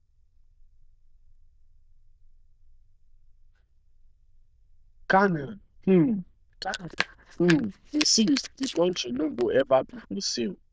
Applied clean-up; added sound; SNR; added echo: neural diffusion model UNIVERSE++.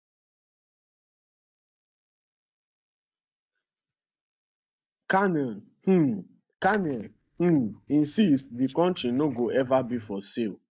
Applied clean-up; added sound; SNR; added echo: neural mask model DeepFilterNet 3.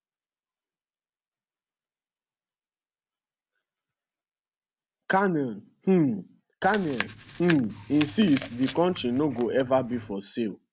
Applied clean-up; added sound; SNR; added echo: none; Chewing, mastication; 10 dB; none.